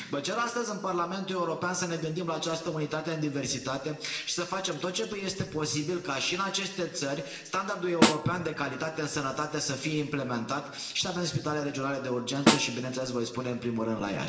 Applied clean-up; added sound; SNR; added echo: none; Snare drum; -1 dB; reverberation time 1.2 s.